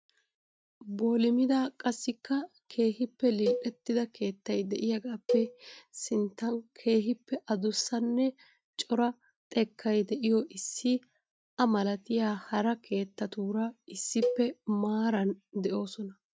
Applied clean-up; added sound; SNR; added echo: neural mask model RNNoise.